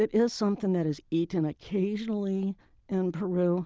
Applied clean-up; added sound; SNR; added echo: none; none; none; none.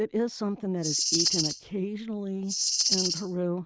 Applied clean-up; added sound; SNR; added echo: neural mask model RNNoise.